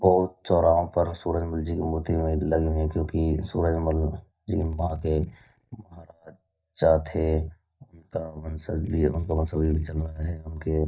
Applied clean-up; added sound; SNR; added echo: neural mask model DeepFilterNet 3.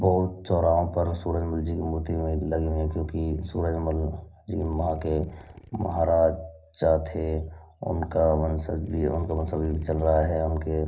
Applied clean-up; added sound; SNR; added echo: neural separator model SepFormer DNS4.